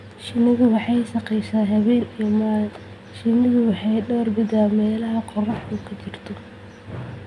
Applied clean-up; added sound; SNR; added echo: none; none; none; none.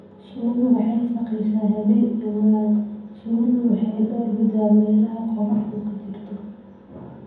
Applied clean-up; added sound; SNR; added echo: none; none; none; reverberation time 1.2 s.